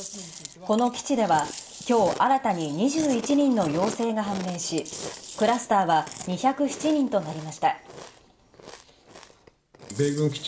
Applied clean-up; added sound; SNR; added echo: none; Chewing, mastication; 15 dB; reverberation time 0.4 s.